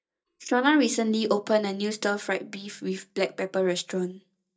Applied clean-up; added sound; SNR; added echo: neural mask model DeepFilterNet 3.